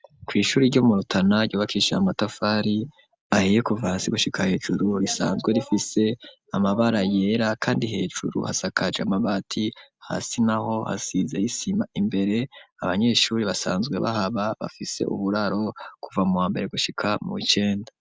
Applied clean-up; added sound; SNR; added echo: none; none; none; none.